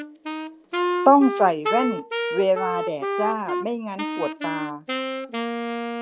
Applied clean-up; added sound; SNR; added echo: none; Wind instrument, woodwind instrument; 4 dB; none.